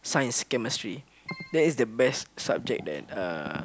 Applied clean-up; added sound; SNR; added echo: none; Keyboard (musical); 14 dB; none.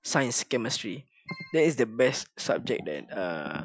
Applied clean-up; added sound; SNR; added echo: classical method Wiener filter.